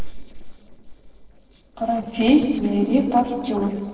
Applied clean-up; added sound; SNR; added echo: neural separator model SepFormer DNS4.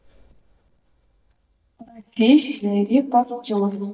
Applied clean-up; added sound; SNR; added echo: neural mask model DeepFilterNet 3.